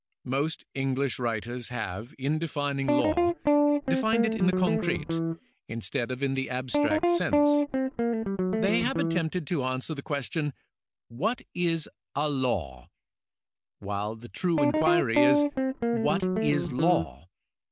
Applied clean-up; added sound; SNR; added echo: none; Guitar; -4 dB; none.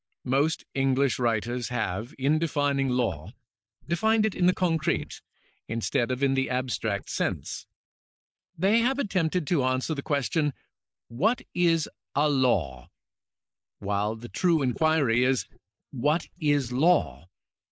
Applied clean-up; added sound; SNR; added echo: neural mask model Resemble Enhance denoiser.